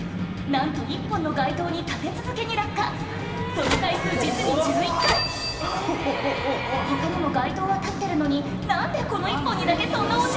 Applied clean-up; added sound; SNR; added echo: none; Telephone; 8 dB; reverberation time 2.3 s.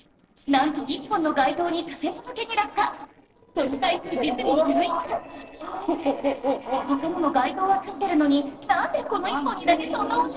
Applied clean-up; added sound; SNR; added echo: neural separator model SepFormer DNS4.